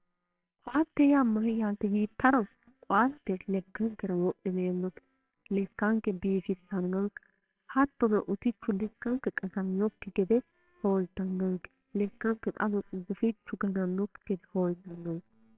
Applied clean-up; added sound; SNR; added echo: neural separator model SepFormer WHAMR!.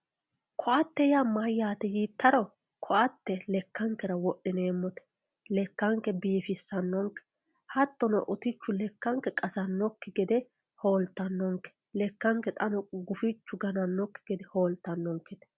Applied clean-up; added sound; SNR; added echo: none; none; none; none.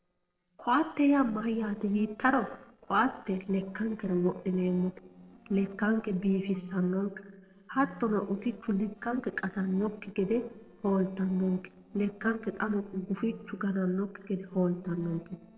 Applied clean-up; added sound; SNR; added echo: neural separator model SepFormer DNS4.